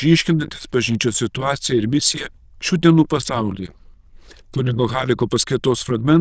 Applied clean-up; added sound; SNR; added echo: neural diffusion model UNIVERSE++.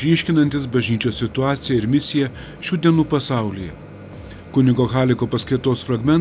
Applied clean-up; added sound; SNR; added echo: none; Bass guitar + Microwave oven; 18 dB; none.